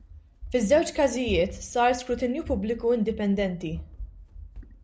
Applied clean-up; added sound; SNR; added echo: none; Run; 14 dB; none.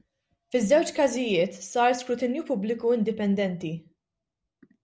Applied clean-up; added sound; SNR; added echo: none; none; none; none.